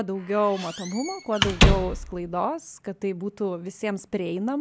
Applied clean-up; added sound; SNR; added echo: none; Squeak / Slam; -3 dB; none.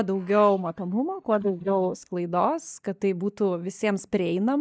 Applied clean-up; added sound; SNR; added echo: neural mask model DeepFilterNet 3.